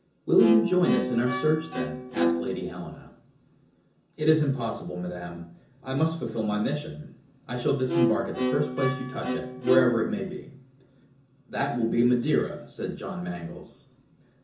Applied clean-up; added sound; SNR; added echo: none; Bowed string instrument; 1 dB; reverberation time 0.6 s.